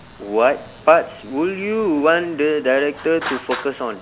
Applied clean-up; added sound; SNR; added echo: none; Traffic noise, roadway noise; 16 dB; none.